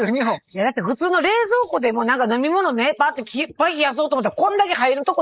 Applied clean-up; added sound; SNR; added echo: neural mask model Resemble Enhance denoiser.